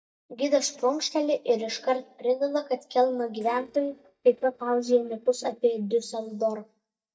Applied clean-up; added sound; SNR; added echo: neural mask model DeepFilterNet 3.